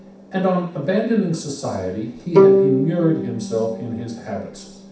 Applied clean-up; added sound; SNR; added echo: none; Bowed string instrument; 0 dB; reverberation time 0.7 s.